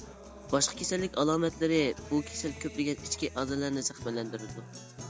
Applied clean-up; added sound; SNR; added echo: none; Guitar; 14 dB; none.